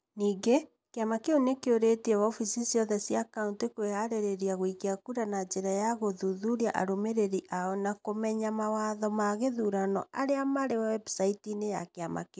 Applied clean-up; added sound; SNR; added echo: none; none; none; none.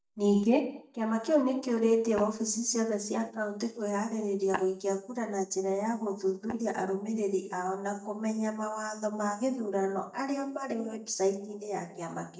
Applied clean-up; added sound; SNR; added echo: neural mask model DeepFilterNet 3.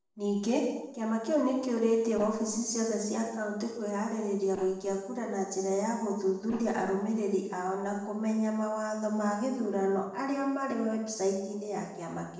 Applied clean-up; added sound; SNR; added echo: neural separator model SepFormer DNS4.